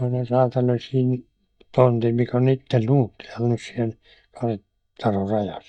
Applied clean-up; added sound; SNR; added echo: neural mask model DeepFilterNet 3.